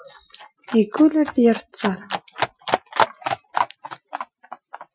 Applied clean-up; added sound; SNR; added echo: classical method Wiener filter.